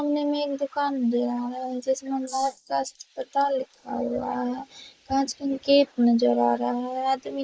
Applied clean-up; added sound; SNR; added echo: neural mask model Resemble Enhance denoiser.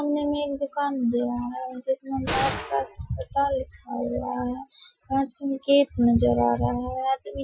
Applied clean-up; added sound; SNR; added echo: classical method Wiener filter.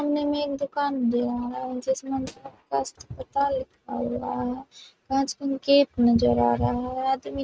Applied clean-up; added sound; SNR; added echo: neural mask model RNNoise.